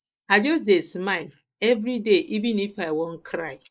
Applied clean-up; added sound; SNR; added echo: neural mask model Resemble Enhance denoiser.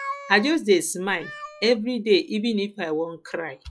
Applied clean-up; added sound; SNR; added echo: classical method log-MMSE.